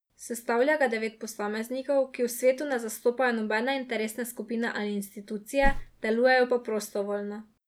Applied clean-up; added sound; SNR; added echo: none; Whoosh, swoosh, swish; 0 dB; none.